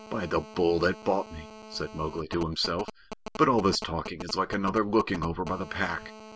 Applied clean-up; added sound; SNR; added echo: none; Telephone; 15 dB; none.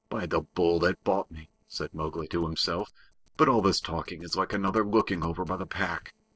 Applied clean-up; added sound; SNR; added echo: neural separator model SepFormer DNS4.